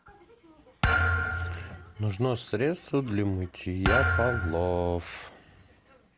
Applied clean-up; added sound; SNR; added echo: none; Thump, thud; -1 dB; none.